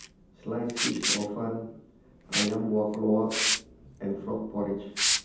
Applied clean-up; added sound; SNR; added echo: none; Liquid; 2 dB; reverberation time 0.8 s.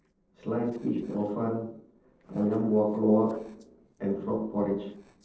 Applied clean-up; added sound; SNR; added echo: neural separator model SepFormer DNS4.